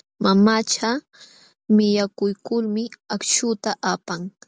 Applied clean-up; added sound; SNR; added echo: none; none; none; none.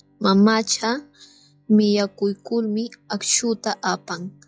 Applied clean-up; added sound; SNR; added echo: classical method log-MMSE.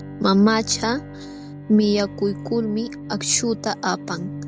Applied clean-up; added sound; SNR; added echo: none; Bowed string instrument; 13 dB; none.